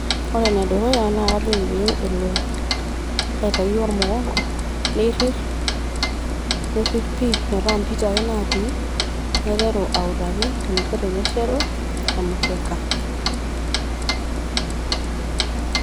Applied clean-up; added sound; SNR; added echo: none; Clock; -3 dB; none.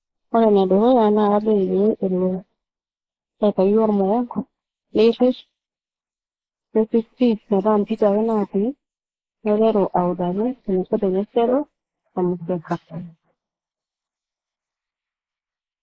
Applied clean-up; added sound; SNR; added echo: neural mask model Resemble Enhance denoiser.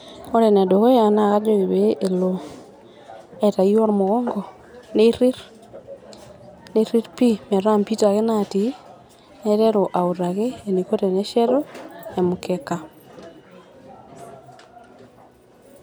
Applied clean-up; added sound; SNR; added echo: none; none; none; none.